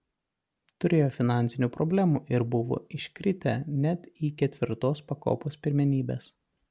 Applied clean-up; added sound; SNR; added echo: none; none; none; none.